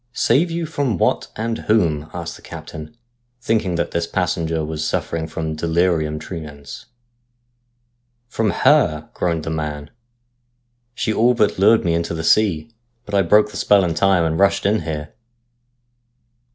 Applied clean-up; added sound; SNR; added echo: none; none; none; none.